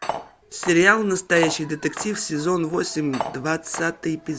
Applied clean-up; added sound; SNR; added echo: none; Cutlery, silverware; 11 dB; none.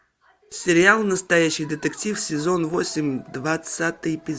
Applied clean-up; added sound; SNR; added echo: none; none; none; none.